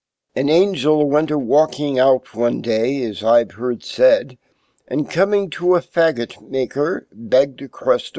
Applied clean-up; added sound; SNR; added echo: none; none; none; none.